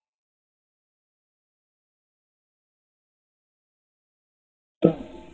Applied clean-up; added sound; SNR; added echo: neural mask model DeepFilterNet 3.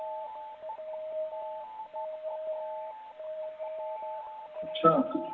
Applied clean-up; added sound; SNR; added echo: none; Alarm; 2 dB; reverberation time 0.7 s.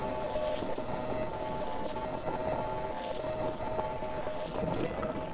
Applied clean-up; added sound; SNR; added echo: neural separator model SepFormer DNS4.